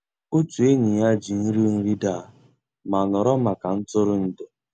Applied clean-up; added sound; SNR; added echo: none; none; none; none.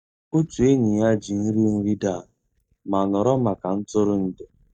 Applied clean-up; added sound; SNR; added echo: neural mask model DeepFilterNet 3.